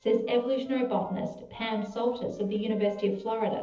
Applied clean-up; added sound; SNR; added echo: neural separator model SepFormer DNS4.